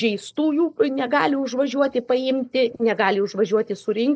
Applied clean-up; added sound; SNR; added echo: neural mask model Resemble Enhance denoiser.